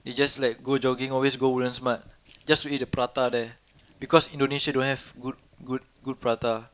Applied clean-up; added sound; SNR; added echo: none; none; none; none.